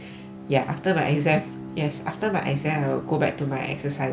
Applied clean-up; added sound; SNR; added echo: none; Bowed string instrument; 13 dB; none.